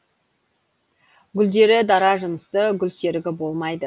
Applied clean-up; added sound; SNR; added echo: none; none; none; none.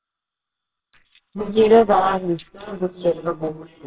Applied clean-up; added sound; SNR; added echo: neural separator model SepFormer WHAMR!.